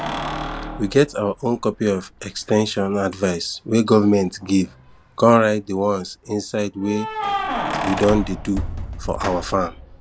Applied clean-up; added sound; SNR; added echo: none; Keys jangling; 9 dB; none.